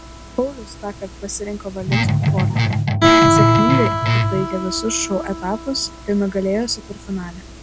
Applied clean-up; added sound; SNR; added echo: none; Guitar + Guitar; -5 dB; none.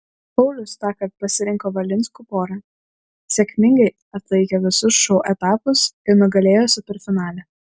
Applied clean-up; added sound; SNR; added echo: none; none; none; none.